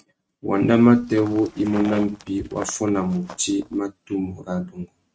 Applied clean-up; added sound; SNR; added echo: neural mask model RNNoise.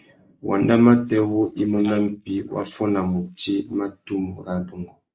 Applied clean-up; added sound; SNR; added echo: neural mask model Resemble Enhance denoiser.